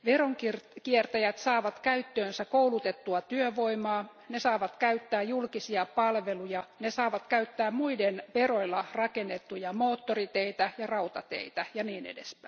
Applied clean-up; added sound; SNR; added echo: none; none; none; none.